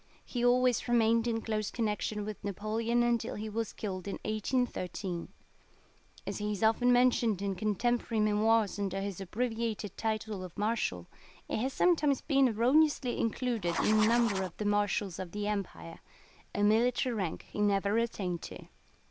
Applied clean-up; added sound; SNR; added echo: none; Writing; 8 dB; none.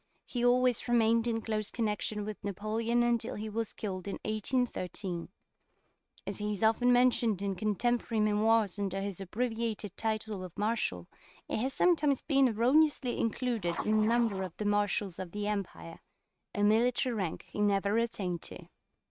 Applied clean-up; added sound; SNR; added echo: neural mask model RNNoise.